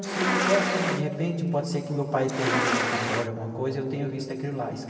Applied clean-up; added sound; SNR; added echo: none; Insect; -1 dB; reverberation time 2.6 s.